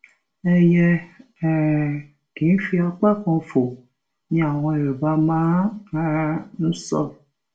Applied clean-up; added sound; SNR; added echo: none; none; none; reverberation time 0.3 s.